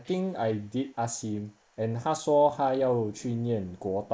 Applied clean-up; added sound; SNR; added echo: neural mask model Resemble Enhance denoiser.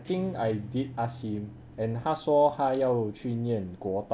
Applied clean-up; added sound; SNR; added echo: none; Guitar; 18 dB; none.